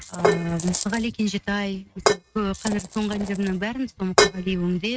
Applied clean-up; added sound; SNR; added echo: neural mask model RNNoise.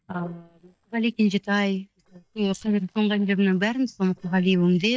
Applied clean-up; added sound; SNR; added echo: neural mask model DeepFilterNet 3.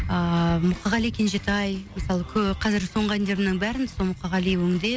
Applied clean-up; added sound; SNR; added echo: none; none; none; none.